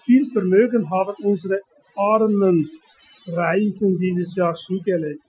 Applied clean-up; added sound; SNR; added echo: classical method Wiener filter.